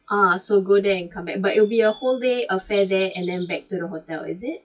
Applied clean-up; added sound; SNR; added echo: classical method WPE with log-MMSE.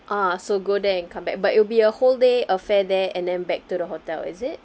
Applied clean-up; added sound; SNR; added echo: none; none; none; none.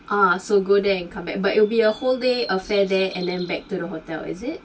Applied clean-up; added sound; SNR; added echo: none; Bird vocalization, bird call, bird song; 18 dB; reverberation time 0.1 s.